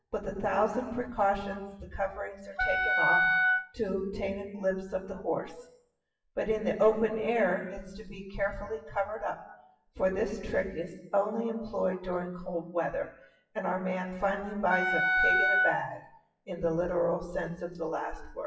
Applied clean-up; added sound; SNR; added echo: classical method WPE with log-MMSE.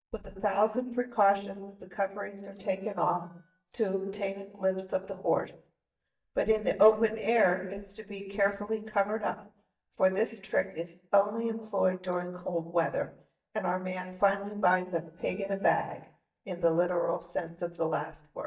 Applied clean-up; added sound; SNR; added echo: neural mask model DeepFilterNet 3.